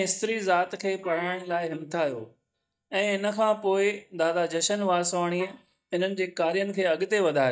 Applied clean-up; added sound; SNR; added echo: neural mask model DeepFilterNet 3.